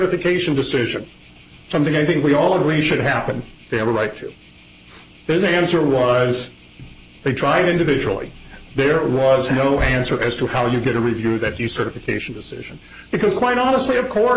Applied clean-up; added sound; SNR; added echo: none; Cricket; 16 dB; none.